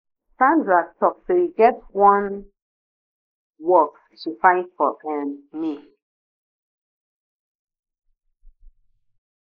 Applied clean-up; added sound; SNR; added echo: neural mask model Resemble Enhance denoiser.